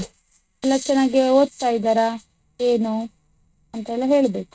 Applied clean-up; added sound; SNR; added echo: neural mask model RNNoise.